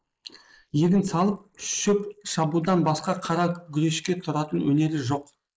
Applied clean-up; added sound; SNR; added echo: neural mask model Resemble Enhance denoiser.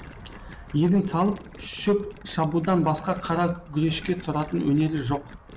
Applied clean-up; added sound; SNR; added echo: none; Gurgling; 20 dB; none.